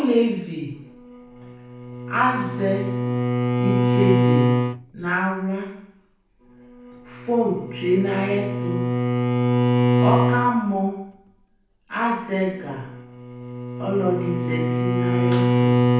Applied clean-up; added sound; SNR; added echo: none; Bowed string instrument; -2 dB; reverberation time 0.7 s.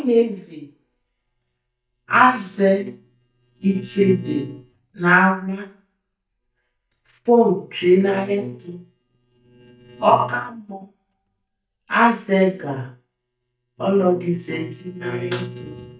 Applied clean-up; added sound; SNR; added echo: neural mask model DeepFilterNet 3.